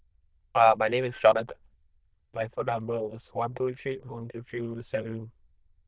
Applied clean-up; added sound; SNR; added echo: neural diffusion model UNIVERSE++.